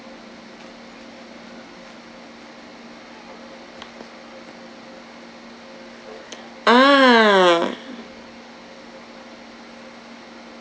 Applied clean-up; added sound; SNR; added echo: none; none; none; none.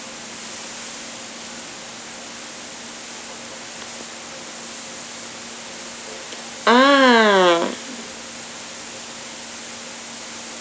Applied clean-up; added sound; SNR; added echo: none; Water; 12 dB; none.